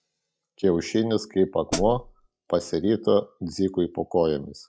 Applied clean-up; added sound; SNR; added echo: classical method log-MMSE.